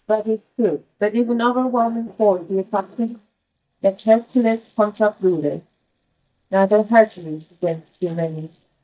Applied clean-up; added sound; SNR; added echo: neural mask model DeepFilterNet 3.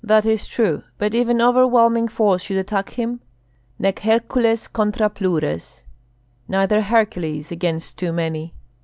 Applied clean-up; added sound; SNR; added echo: none; none; none; none.